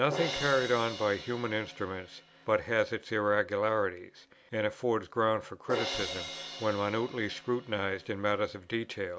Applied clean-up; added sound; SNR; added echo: none; Crash cymbal; 11 dB; none.